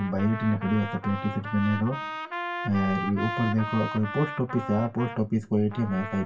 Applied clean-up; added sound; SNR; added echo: none; Trumpet; 8 dB; reverberation time 0.2 s.